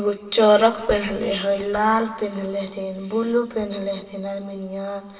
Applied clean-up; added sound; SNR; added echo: none; none; none; reverberation time 1.8 s.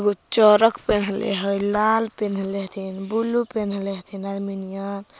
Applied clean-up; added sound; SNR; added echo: none; none; none; none.